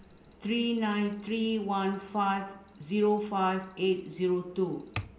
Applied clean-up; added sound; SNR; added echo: none; Alarm; 19 dB; none.